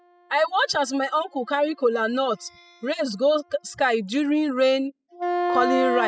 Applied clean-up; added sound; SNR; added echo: classical method spectral subtraction.